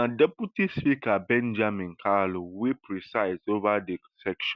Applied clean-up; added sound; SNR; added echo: none; none; none; none.